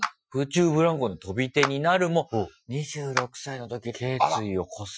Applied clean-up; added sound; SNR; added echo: classical method Wiener filter.